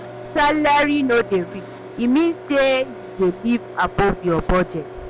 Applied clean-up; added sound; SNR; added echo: none; Microwave oven; 15 dB; none.